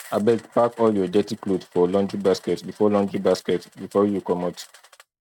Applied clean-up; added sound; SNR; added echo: neural mask model RNNoise.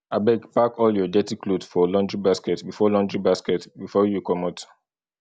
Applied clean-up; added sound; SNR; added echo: none; none; none; none.